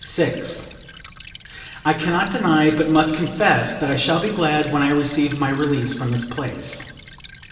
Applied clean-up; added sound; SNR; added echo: none; Stream / Trickle, dribble; 18 dB; reverberation time 1.3 s.